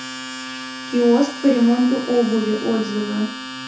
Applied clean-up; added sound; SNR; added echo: none; Domestic sounds, home sounds; 12 dB; reverberation time 0.6 s.